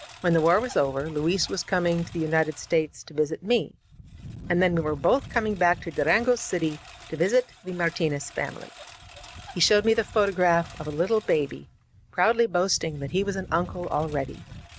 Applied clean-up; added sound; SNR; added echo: none; Engine; 18 dB; none.